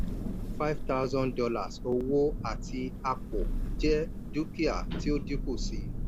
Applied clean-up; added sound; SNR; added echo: none; Thunder; 2 dB; none.